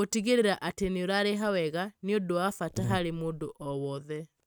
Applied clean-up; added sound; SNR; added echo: neural mask model RNNoise.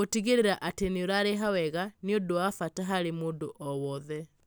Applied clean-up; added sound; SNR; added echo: none; none; none; none.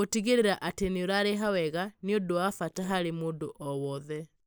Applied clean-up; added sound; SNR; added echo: neural mask model Resemble Enhance denoiser.